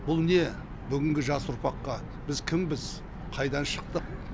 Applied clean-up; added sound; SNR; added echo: none; none; none; none.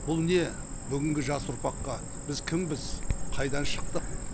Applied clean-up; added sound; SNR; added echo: none; Cricket; 2 dB; none.